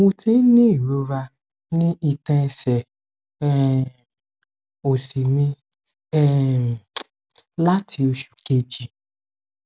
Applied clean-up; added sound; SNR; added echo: none; none; none; none.